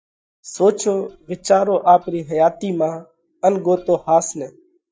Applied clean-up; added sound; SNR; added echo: neural mask model DeepFilterNet 3.